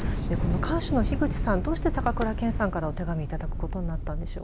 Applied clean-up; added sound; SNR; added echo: none; Thunder / Explosion; -1 dB; none.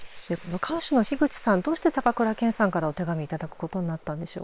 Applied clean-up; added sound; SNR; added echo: neural separator model SepFormer WHAM!.